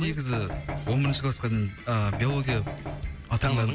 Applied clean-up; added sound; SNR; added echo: none; Knock; 9 dB; none.